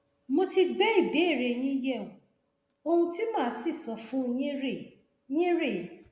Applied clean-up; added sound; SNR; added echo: none; none; none; none.